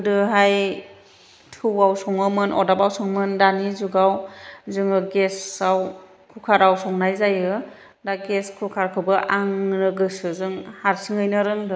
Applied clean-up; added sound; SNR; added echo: none; none; none; none.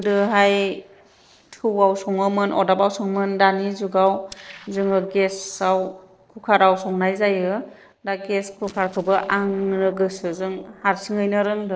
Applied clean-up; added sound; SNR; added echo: neural separator model SepFormer DNS4.